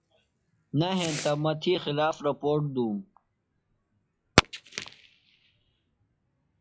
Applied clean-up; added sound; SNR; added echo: classical method log-MMSE.